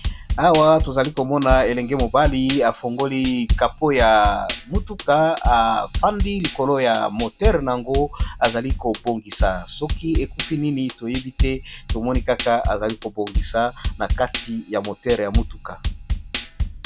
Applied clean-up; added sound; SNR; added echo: none; Drum kit; 5 dB; none.